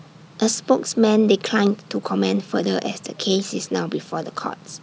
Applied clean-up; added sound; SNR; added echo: none; none; none; none.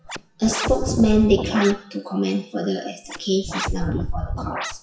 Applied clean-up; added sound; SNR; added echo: classical method WPE with log-MMSE.